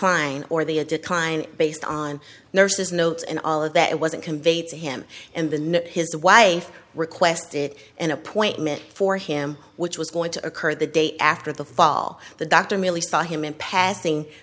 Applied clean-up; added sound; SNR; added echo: none; none; none; none.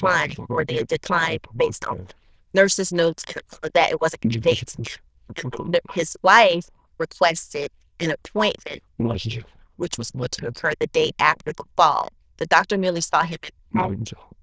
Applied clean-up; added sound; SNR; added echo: neural diffusion model UNIVERSE++.